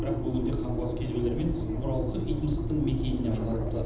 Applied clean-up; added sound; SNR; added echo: none; Engine; -1 dB; reverberation time 0.8 s.